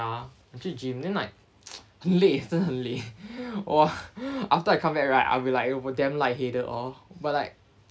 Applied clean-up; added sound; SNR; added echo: none; none; none; none.